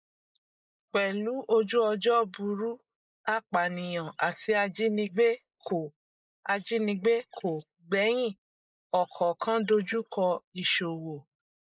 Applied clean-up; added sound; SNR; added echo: neural mask model Resemble Enhance denoiser.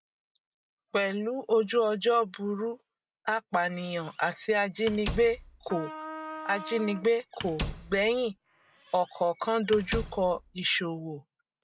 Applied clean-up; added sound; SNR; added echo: none; Squeak / Slam + Trumpet; 11 dB; none.